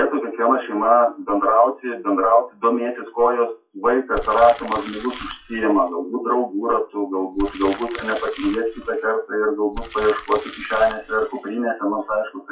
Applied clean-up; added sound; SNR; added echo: classical method WPE with log-MMSE.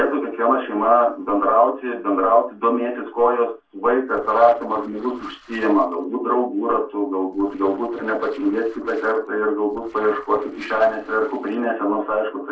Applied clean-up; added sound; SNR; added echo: neural separator model SepFormer DNS4.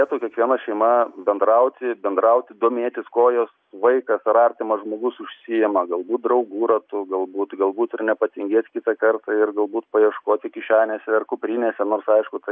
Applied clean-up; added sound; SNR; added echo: none; none; none; none.